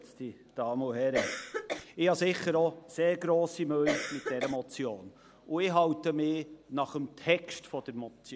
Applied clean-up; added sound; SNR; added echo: none; Cough; 3 dB; none.